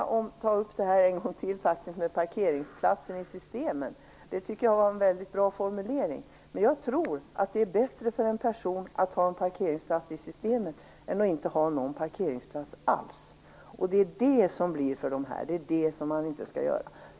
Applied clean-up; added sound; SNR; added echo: none; none; none; none.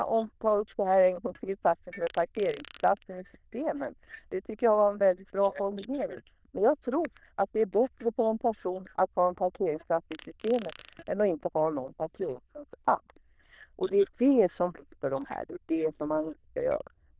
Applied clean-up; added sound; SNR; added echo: neural diffusion model UNIVERSE++.